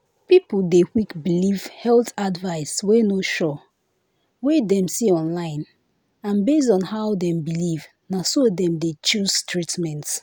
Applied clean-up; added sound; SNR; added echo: none; none; none; none.